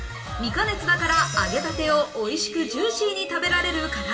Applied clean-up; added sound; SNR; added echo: none; none; none; reverberation time 3.0 s.